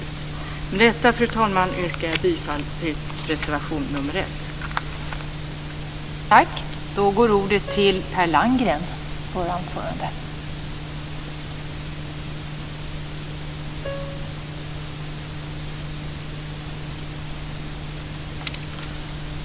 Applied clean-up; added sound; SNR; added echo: none; Piano; 18 dB; none.